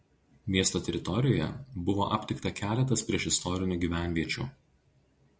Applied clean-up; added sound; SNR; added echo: none; none; none; none.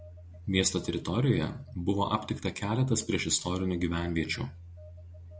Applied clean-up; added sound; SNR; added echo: none; Telephone; 19 dB; none.